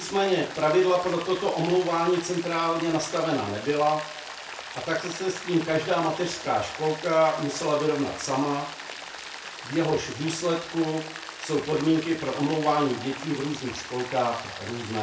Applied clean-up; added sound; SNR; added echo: none; Rain; 12 dB; reverberation time 0.3 s.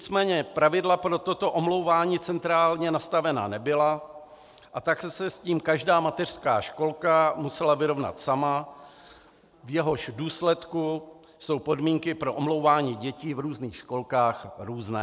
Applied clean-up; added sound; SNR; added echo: none; none; none; none.